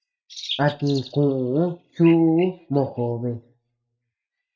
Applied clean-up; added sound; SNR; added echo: neural mask model DeepFilterNet 3.